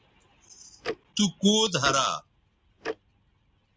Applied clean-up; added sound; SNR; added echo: none; Tick-tock; 13 dB; none.